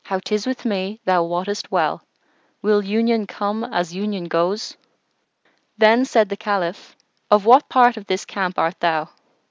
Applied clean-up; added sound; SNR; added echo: none; none; none; none.